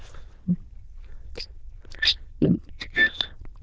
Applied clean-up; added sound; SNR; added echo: neural diffusion model UNIVERSE++.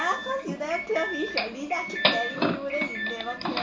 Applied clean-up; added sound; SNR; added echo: none; Doorbell; -1 dB; none.